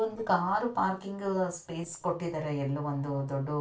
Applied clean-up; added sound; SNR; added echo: neural separator model SepFormer DNS4.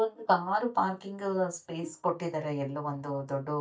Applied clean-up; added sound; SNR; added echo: neural mask model DeepFilterNet 3.